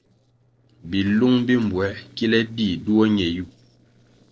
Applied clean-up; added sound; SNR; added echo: neural separator model SepFormer DNS4.